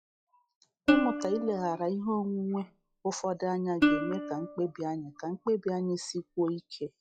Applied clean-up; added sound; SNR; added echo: classical method log-MMSE.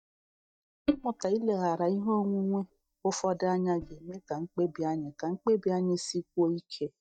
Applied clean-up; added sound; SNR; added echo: neural mask model DeepFilterNet 3.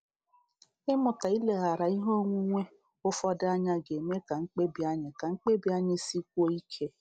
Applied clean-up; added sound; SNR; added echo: none; none; none; none.